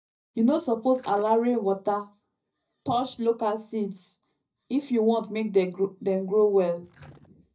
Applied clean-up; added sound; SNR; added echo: neural mask model DeepFilterNet 3.